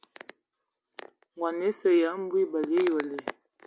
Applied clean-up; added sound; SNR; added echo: none; none; none; none.